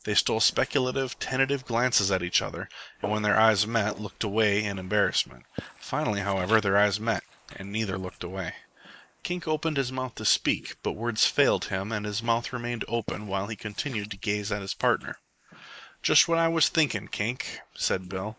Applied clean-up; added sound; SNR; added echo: neural mask model Resemble Enhance denoiser.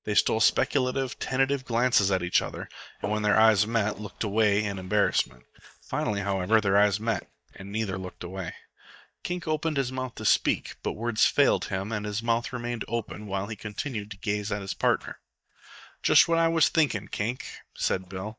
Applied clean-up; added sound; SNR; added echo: neural mask model DeepFilterNet 3.